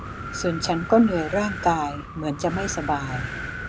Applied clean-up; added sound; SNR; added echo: none; Wind; 8 dB; none.